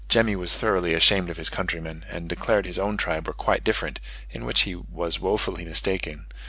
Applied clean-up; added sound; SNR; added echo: none; none; none; none.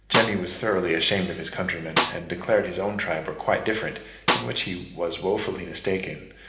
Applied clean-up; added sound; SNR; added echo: none; Snare drum; 2 dB; reverberation time 1.0 s.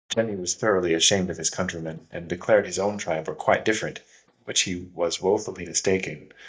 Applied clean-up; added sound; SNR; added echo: neural mask model DeepFilterNet 3.